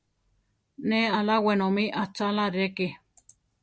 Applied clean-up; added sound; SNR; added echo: none; none; none; none.